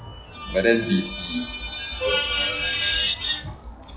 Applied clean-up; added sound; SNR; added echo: classical method log-MMSE.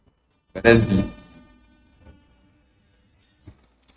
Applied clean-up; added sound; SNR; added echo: neural mask model RNNoise.